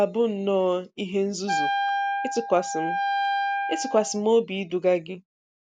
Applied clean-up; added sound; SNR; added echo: none; Wind instrument, woodwind instrument; 1 dB; none.